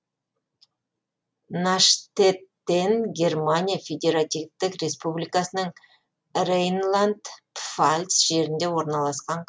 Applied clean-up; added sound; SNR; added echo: none; none; none; none.